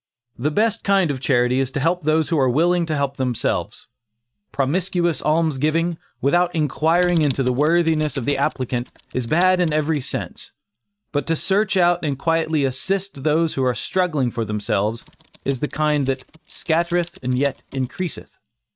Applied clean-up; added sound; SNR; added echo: neural mask model RNNoise.